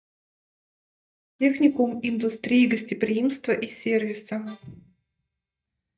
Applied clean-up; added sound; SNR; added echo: neural mask model DeepFilterNet 3.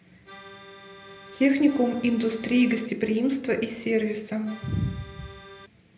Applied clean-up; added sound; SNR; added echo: none; Accordion; 19 dB; reverberation time 0.6 s.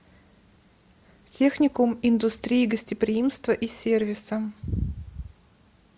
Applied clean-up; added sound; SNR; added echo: none; none; none; none.